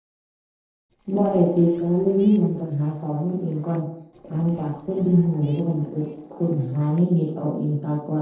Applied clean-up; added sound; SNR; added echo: neural separator model SepFormer DNS4.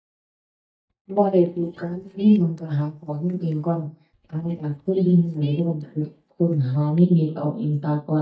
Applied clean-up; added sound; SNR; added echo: neural mask model DeepFilterNet 3.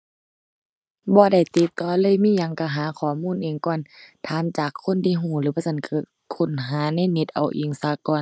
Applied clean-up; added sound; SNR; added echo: none; none; none; none.